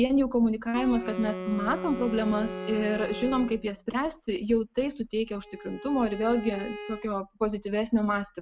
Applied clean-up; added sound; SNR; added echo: none; Wind instrument, woodwind instrument + Bowed string instrument; 11 dB; none.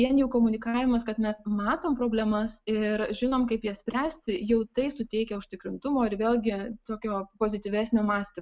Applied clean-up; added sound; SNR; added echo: none; none; none; none.